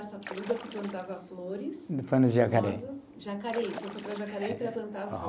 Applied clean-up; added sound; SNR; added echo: none; Splash, splatter; 14 dB; none.